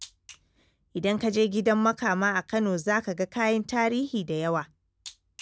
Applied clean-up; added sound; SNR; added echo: none; none; none; none.